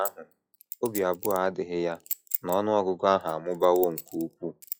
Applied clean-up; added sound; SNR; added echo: classical method log-MMSE.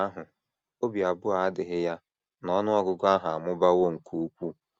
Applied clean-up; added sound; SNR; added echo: none; none; none; none.